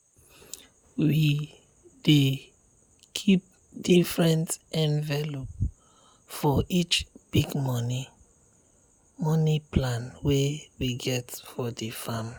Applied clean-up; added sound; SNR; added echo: none; none; none; none.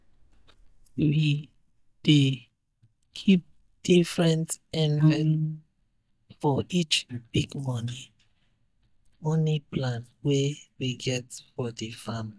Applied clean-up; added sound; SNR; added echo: neural mask model DeepFilterNet 3.